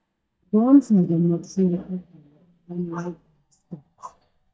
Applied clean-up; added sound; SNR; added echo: neural mask model DeepFilterNet 3.